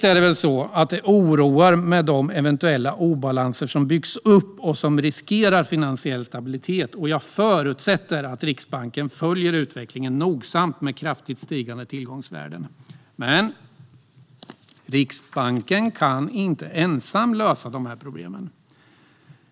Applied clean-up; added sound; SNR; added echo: none; none; none; none.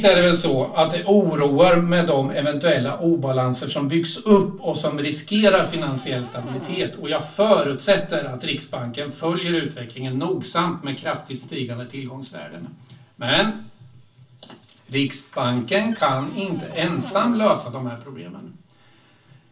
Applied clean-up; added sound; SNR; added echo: none; Cupboard open or close; 16 dB; reverberation time 0.3 s.